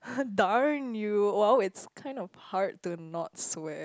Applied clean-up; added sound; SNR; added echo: none; none; none; none.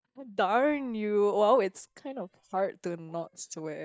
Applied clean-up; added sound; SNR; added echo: neural mask model DeepFilterNet 3.